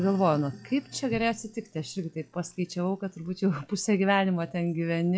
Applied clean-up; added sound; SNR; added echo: classical method log-MMSE.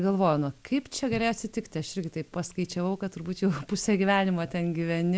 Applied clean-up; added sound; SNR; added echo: none; none; none; none.